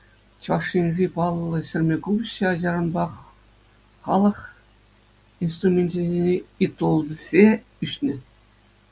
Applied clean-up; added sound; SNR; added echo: none; none; none; none.